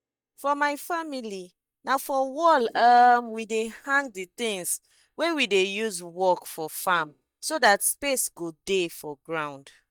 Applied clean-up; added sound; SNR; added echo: neural mask model DeepFilterNet 3.